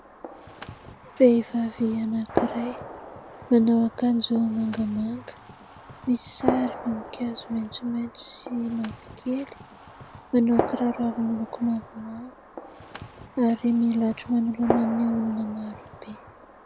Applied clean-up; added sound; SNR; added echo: none; Gunshot, gunfire; 9 dB; none.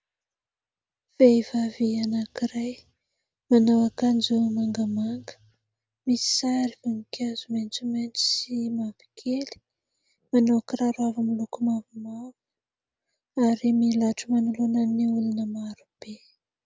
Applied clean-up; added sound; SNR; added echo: none; none; none; none.